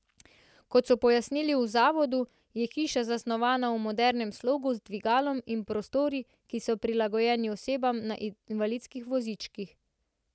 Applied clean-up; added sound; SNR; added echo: none; none; none; none.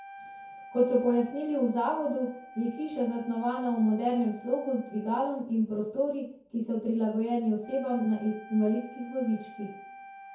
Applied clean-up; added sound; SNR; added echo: none; Wind instrument, woodwind instrument; 19 dB; reverberation time 0.6 s.